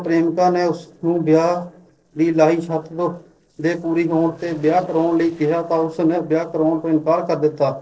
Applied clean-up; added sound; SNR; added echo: neural separator model SepFormer DNS4.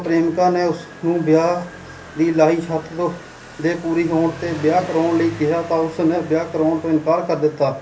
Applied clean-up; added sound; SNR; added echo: none; Motorcycle; 17 dB; reverberation time 0.3 s.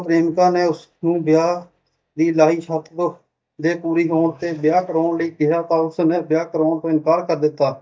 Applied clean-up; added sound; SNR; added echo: neural mask model DeepFilterNet 3.